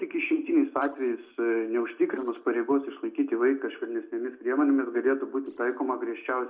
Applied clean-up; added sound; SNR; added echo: neural separator model SepFormer DNS4.